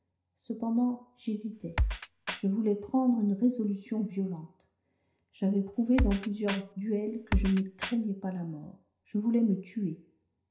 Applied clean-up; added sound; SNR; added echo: none; Drum kit; 2 dB; reverberation time 0.5 s.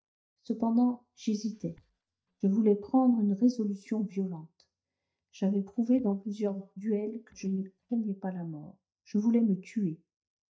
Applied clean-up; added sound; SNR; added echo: neural mask model DeepFilterNet 3.